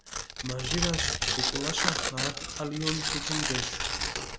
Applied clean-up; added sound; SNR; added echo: none; Tearing; -4 dB; none.